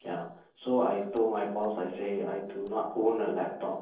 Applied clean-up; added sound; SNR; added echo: neural separator model SepFormer DNS4.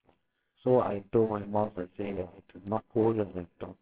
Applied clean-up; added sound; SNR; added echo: neural separator model SepFormer WHAMR!.